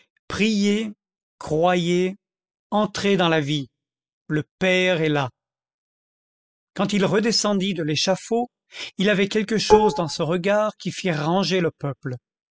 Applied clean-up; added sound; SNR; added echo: classical method spectral subtraction.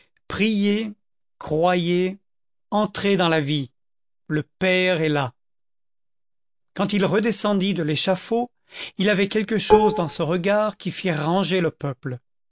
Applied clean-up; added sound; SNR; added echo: none; Dishes, pots, and pans; -1 dB; none.